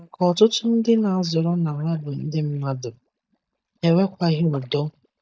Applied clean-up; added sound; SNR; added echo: neural mask model DeepFilterNet 3.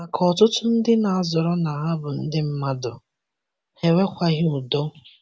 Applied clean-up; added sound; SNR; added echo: none; none; none; none.